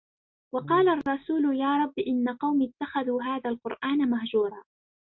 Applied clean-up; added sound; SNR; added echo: neural mask model RNNoise.